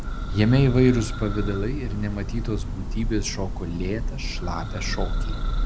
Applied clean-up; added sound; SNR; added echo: none; Church bell; 2 dB; none.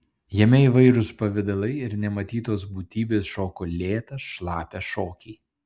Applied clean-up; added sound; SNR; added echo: none; none; none; none.